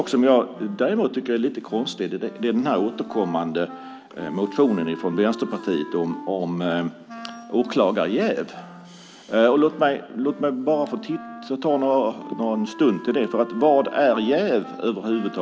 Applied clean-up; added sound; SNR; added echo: none; Wind instrument, woodwind instrument; 17 dB; none.